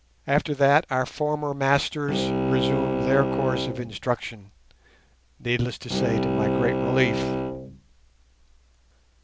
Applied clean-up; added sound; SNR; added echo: none; Bowed string instrument; 0 dB; none.